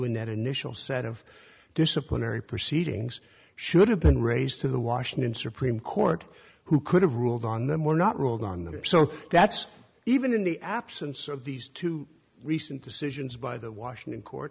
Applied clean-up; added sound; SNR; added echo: none; none; none; none.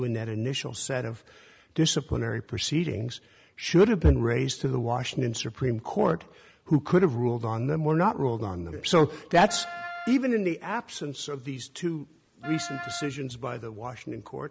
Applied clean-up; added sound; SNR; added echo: none; Wind instrument, woodwind instrument; 13 dB; none.